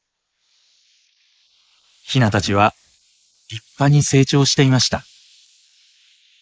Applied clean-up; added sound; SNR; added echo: neural mask model Resemble Enhance denoiser.